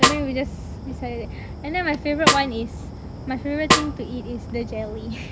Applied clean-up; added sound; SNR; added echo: none; Snare drum; -2 dB; none.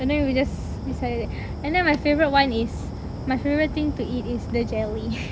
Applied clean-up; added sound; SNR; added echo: none; none; none; none.